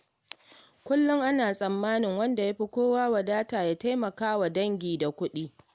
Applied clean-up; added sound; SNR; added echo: none; none; none; none.